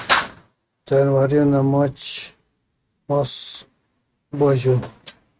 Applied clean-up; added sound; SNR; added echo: neural mask model RNNoise.